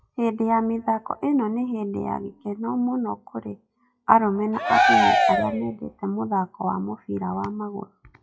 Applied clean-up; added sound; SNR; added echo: classical method WPE with log-MMSE.